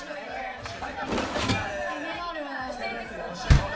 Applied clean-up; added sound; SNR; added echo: none; Door; -4 dB; reverberation time 0.4 s.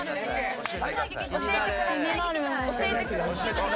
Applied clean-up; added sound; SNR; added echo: none; none; none; none.